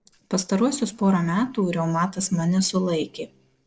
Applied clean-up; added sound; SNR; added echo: neural separator model SepFormer DNS4.